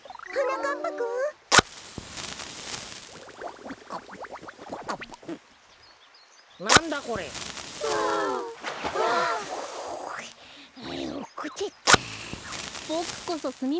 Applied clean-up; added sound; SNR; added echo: none; Fire; -1 dB; none.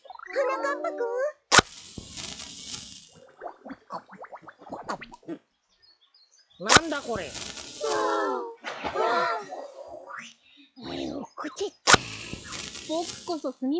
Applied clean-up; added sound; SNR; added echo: classical method log-MMSE.